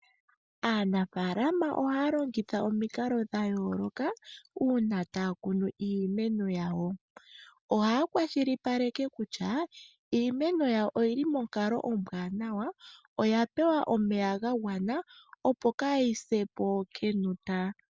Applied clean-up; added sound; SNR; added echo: none; none; none; none.